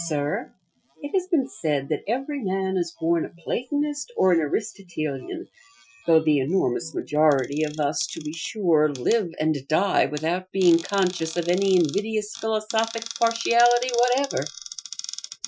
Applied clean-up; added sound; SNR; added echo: classical method Wiener filter.